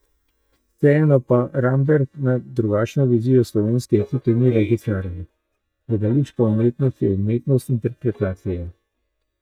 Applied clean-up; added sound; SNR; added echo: neural mask model DeepFilterNet 3.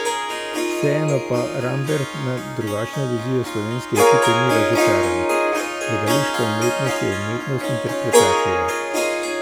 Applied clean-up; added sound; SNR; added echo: none; Harp; -4 dB; none.